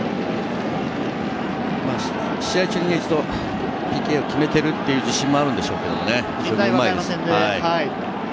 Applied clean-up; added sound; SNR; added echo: none; none; none; none.